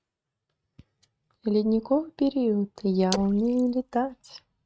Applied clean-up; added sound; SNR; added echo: neural mask model RNNoise.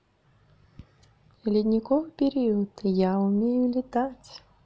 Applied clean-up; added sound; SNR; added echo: none; none; none; none.